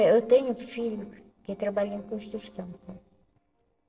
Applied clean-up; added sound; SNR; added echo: neural separator model SepFormer DNS4.